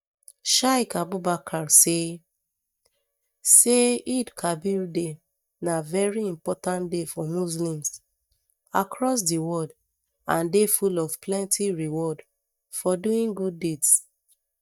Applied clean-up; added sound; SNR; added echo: neural mask model DeepFilterNet 3.